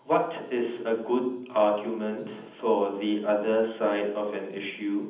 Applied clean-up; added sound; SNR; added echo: none; none; none; reverberation time 0.8 s.